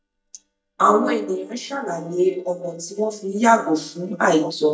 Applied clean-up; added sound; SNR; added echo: neural mask model DeepFilterNet 3.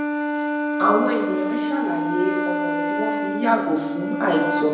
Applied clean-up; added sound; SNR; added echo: none; Wind instrument, woodwind instrument; -1 dB; reverberation time 0.9 s.